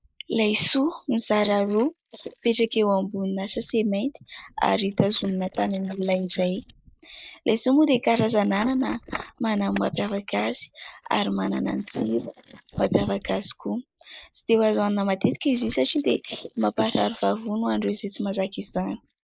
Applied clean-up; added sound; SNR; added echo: neural mask model Resemble Enhance denoiser.